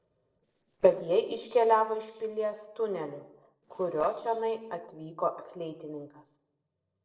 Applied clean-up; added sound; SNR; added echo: neural separator model SepFormer DNS4.